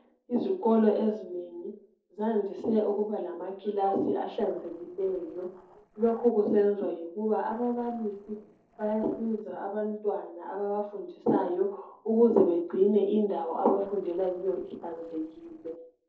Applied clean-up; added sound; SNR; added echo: neural separator model SepFormer DNS4.